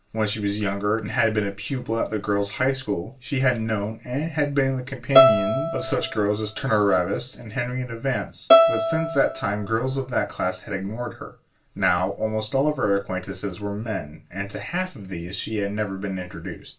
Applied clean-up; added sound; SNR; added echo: none; Bowed string instrument; -1 dB; reverberation time 0.2 s.